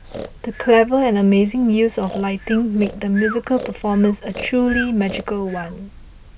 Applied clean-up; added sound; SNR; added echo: none; Breathing; 15 dB; none.